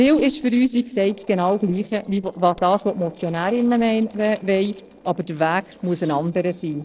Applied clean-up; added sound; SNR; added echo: neural separator model SepFormer DNS4.